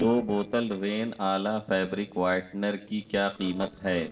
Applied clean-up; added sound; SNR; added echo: neural separator model SepFormer DNS4.